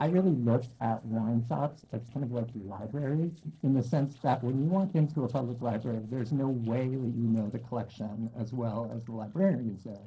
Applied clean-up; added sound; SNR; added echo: neural separator model SepFormer DNS4.